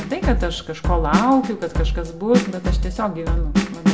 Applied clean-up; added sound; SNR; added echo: none; Drum kit; -1 dB; reverberation time 0.6 s.